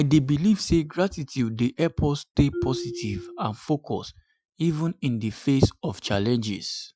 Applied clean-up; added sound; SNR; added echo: classical method Wiener filter.